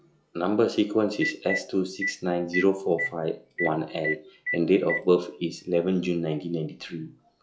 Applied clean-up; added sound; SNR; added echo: classical method log-MMSE.